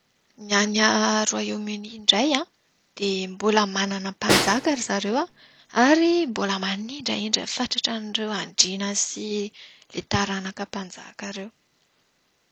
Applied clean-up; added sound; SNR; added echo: none; Snare drum; 4 dB; none.